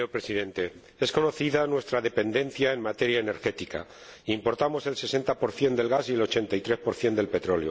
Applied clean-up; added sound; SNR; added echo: none; none; none; none.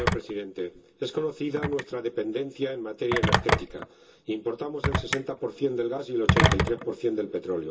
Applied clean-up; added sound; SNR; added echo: none; Telephone; -1 dB; reverberation time 0.2 s.